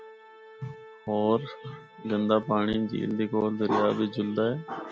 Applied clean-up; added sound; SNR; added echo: none; Organ; 20 dB; none.